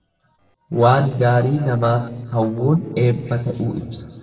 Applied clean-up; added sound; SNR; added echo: neural separator model SepFormer DNS4.